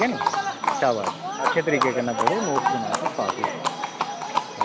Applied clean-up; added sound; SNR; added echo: none; Livestock, farm animals, working animals; -2 dB; none.